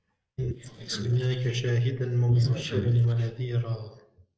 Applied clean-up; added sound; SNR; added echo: neural mask model Resemble Enhance denoiser.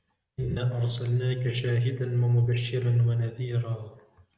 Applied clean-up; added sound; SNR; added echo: none; none; none; none.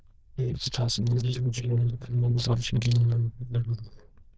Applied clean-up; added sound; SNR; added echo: neural diffusion model UNIVERSE++.